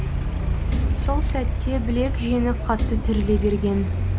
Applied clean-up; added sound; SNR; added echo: none; Thump, thud + Traffic noise, roadway noise; -3 dB; none.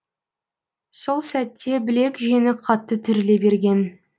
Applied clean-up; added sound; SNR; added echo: none; none; none; none.